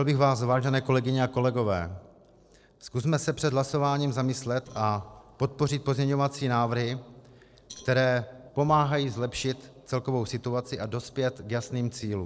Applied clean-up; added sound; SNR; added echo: neural separator model SepFormer DNS4.